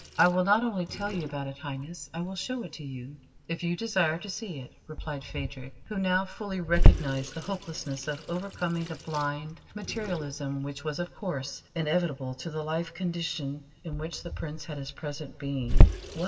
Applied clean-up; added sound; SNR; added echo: none; Sink (filling or washing) / Water tap, faucet; -3 dB; reverberation time 0.7 s.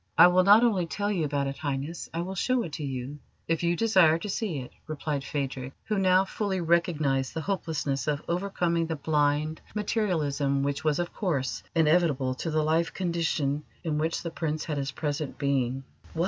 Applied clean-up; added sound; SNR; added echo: none; none; none; none.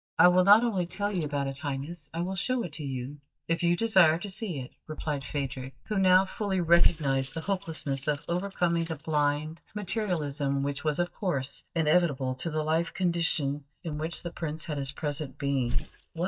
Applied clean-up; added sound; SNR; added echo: neural mask model DeepFilterNet 3.